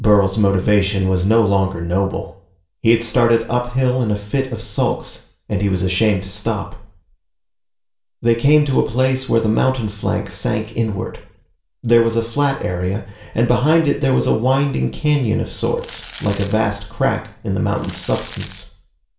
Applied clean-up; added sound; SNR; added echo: none; Crumpling, crinkling; 16 dB; reverberation time 0.5 s.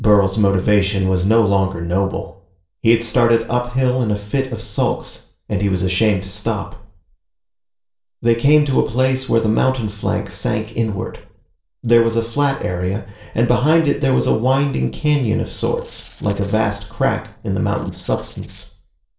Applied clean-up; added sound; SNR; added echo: neural separator model SepFormer DNS4.